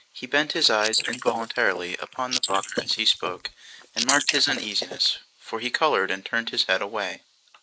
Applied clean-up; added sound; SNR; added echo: neural mask model Resemble Enhance denoiser.